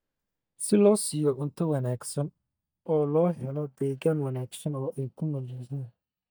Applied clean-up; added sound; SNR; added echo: neural mask model DeepFilterNet 3.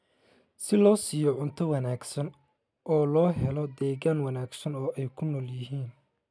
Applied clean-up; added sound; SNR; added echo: none; none; none; none.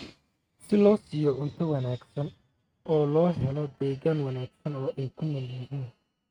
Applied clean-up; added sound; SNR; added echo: neural mask model RNNoise.